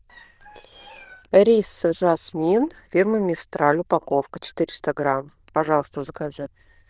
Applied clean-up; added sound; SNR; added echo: neural diffusion model UNIVERSE++.